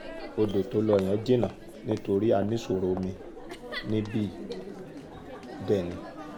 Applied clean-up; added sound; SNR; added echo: none; Crowd; 10 dB; none.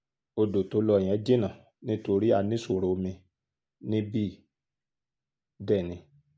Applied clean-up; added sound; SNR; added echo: none; none; none; none.